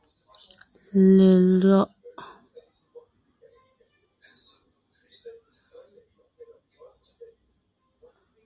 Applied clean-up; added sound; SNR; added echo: none; none; none; none.